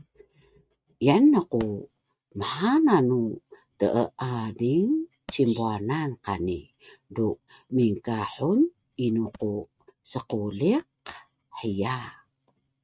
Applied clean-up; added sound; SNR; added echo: neural mask model RNNoise.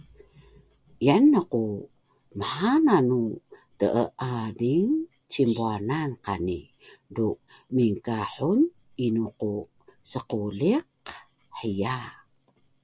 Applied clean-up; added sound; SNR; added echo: none; none; none; none.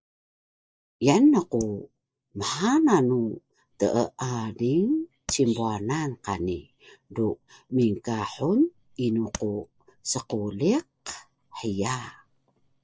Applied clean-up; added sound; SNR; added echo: neural mask model DeepFilterNet 3.